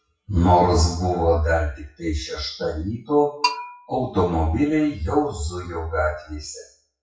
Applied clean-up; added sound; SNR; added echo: classical method WPE with log-MMSE.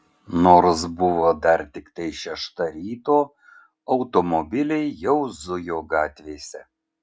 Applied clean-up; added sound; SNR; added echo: none; none; none; none.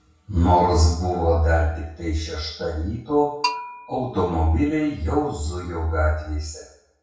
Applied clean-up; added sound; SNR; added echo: none; Bell; 13 dB; reverberation time 0.6 s.